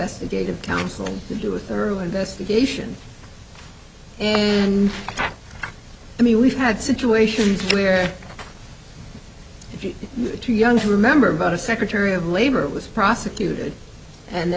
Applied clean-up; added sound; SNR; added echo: none; Snare drum; 18 dB; none.